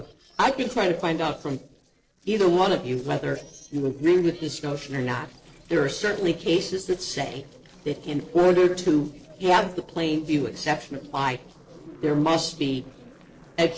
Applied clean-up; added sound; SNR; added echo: neural separator model SepFormer DNS4.